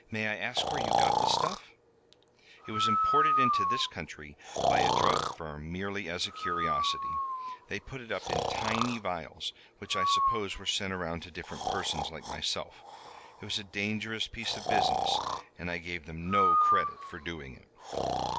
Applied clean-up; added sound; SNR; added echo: none; Breathing; -4 dB; none.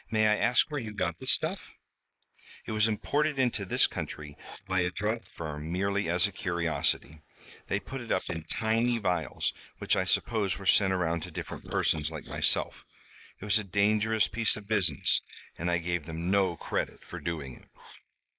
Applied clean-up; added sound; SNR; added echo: neural mask model Resemble Enhance denoiser.